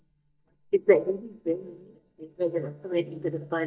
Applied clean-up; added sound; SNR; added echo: neural mask model DeepFilterNet 3.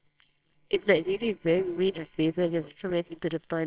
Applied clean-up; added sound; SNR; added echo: neural separator model SepFormer WHAMR!.